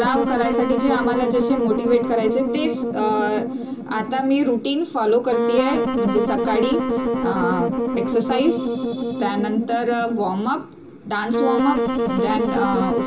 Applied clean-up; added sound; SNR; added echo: none; Wind instrument, woodwind instrument; 1 dB; reverberation time 0.2 s.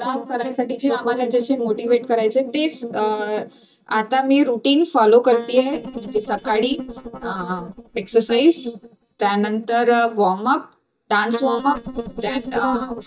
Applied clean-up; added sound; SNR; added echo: neural mask model DeepFilterNet 3.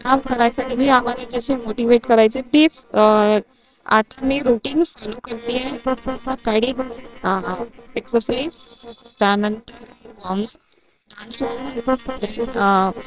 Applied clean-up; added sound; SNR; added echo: neural separator model SepFormer WHAMR!.